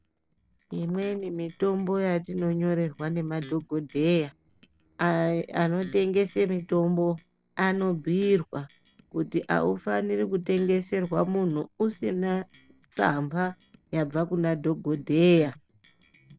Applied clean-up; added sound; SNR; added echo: neural separator model SepFormer DNS4.